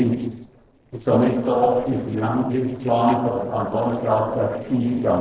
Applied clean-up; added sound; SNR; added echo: neural separator model SepFormer DNS4.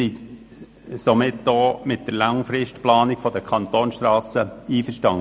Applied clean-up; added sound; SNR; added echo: none; none; none; none.